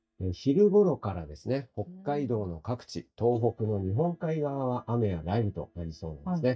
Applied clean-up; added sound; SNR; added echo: neural mask model DeepFilterNet 3.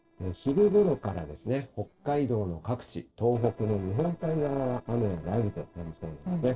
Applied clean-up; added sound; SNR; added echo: neural separator model SepFormer DNS4.